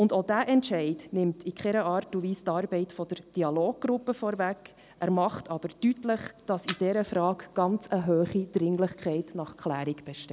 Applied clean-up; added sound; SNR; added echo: none; Camera; 16 dB; none.